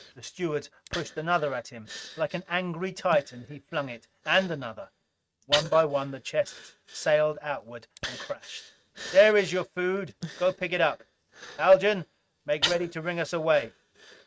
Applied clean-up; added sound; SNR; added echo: neural mask model RNNoise.